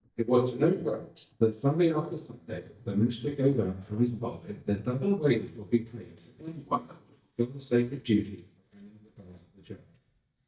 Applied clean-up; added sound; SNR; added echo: neural mask model DeepFilterNet 3.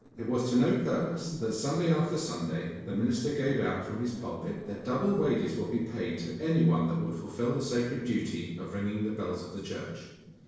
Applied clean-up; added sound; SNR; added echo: neural separator model SepFormer DNS4.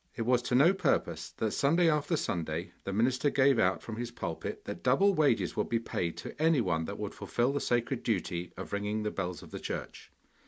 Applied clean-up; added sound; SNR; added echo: none; none; none; none.